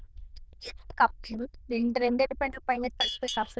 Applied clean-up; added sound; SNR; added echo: neural diffusion model UNIVERSE++.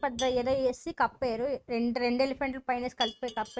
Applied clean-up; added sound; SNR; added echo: neural mask model RNNoise.